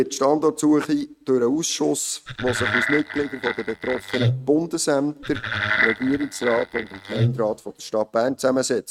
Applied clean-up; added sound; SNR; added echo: neural mask model RNNoise.